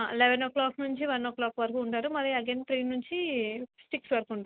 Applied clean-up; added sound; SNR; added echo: none; none; none; none.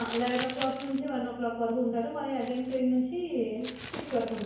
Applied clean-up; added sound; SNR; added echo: none; Crumpling, crinkling; 11 dB; reverberation time 1.0 s.